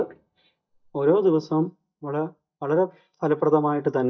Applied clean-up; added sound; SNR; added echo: neural mask model DeepFilterNet 3.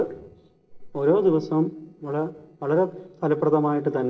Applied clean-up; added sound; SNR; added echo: neural separator model SepFormer DNS4.